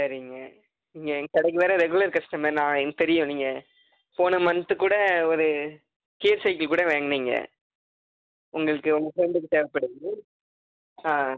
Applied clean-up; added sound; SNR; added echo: none; none; none; none.